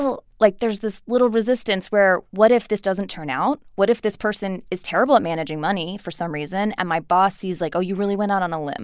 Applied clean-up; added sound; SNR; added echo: none; none; none; none.